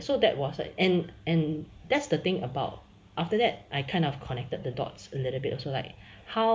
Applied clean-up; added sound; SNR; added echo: none; none; none; none.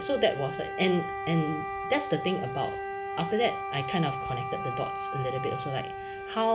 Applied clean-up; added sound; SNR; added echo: none; Wind instrument, woodwind instrument; 5 dB; none.